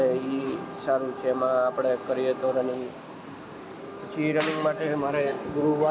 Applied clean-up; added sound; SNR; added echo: none; Wind instrument, woodwind instrument; 16 dB; none.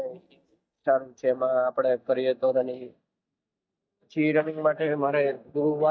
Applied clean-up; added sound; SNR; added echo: neural mask model DeepFilterNet 3.